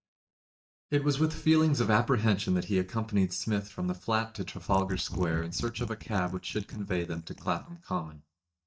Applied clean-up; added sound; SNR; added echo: neural mask model DeepFilterNet 3.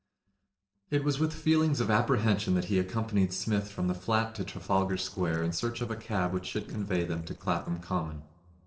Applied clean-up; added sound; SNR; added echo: neural separator model SepFormer DNS4.